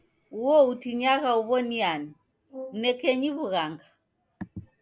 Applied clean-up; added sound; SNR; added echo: none; Brass instrument; 19 dB; none.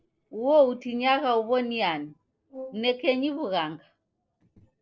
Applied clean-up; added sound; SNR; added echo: neural separator model SepFormer DNS4.